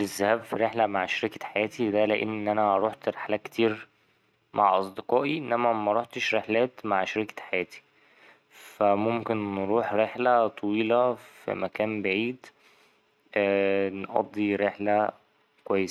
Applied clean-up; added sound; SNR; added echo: none; none; none; none.